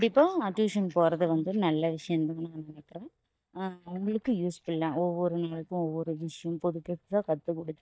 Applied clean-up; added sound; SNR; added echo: neural mask model DeepFilterNet 3.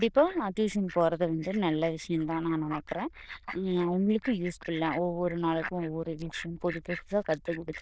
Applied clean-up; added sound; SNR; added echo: neural diffusion model UNIVERSE++.